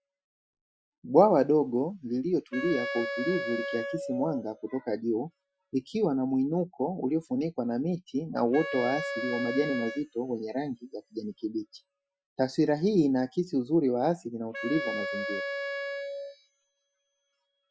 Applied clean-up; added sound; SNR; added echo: classical method Wiener filter.